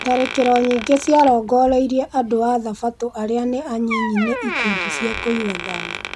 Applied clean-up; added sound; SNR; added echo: none; Door; 10 dB; none.